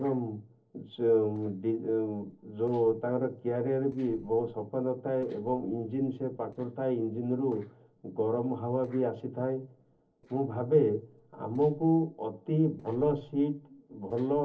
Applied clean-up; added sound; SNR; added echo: neural separator model SepFormer DNS4.